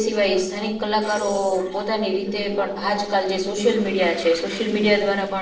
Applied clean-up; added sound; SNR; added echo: neural separator model SepFormer DNS4.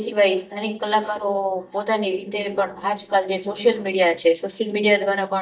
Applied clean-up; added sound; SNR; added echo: neural mask model DeepFilterNet 3.